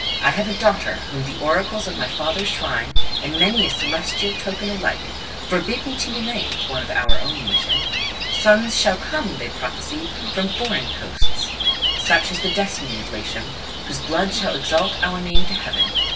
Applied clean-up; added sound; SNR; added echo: none; Gull, seagull; -3 dB; reverberation time 0.1 s.